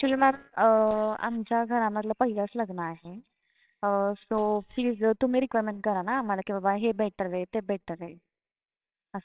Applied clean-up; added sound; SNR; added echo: neural separator model SepFormer WHAMR!.